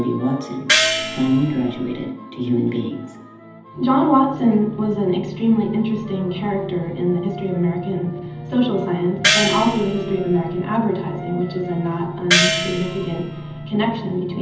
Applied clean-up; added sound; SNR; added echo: none; Gong; 1 dB; reverberation time 0.8 s.